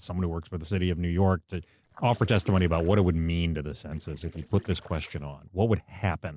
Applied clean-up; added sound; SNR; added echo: neural separator model SepFormer DNS4.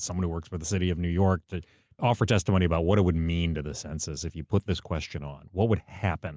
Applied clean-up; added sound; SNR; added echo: none; none; none; none.